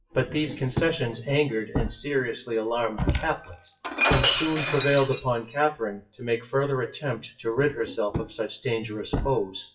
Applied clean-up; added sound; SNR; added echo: classical method WPE with log-MMSE.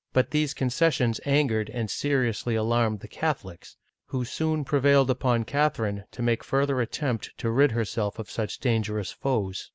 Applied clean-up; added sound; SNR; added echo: none; none; none; none.